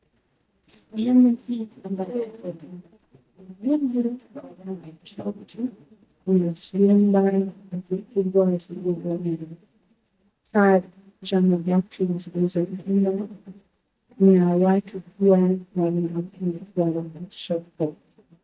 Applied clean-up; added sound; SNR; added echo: neural mask model DeepFilterNet 3.